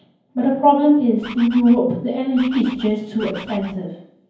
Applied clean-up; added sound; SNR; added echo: none; Bird; 17 dB; reverberation time 0.9 s.